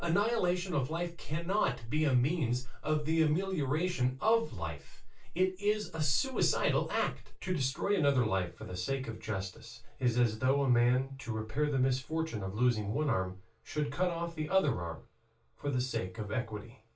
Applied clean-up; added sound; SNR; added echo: none; none; none; reverberation time 0.2 s.